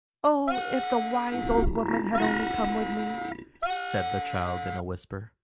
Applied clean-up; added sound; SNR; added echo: none; Wind instrument, woodwind instrument + Burping, eructation; 0 dB; none.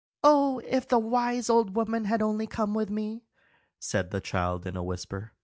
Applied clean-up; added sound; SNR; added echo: none; none; none; none.